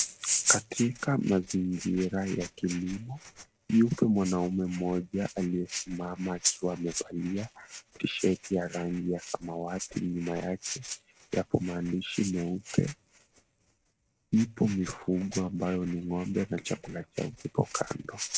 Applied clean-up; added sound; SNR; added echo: neural mask model RNNoise.